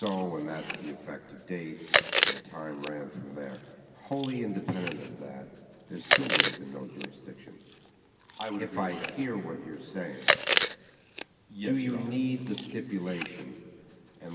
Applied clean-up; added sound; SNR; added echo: none; Chewing, mastication; -3 dB; reverberation time 2.4 s.